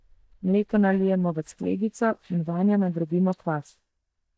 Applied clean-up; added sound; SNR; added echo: neural mask model DeepFilterNet 3.